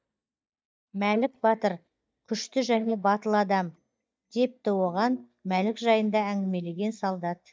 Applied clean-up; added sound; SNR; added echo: neural mask model DeepFilterNet 3.